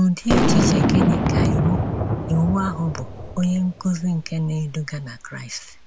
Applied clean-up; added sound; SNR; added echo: none; Boom; -1 dB; none.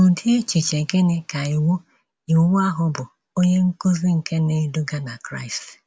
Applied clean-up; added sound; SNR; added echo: none; none; none; none.